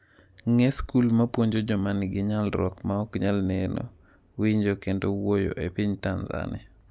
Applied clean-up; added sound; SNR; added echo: none; none; none; none.